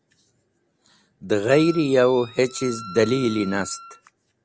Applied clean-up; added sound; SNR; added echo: none; Wind instrument, woodwind instrument; 16 dB; none.